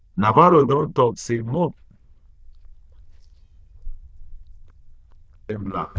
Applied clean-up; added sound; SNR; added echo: neural diffusion model UNIVERSE++.